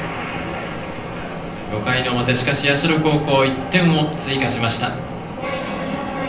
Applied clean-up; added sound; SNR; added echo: none; Cricket; 17 dB; reverberation time 0.6 s.